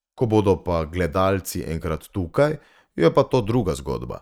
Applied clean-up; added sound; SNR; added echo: neural mask model RNNoise.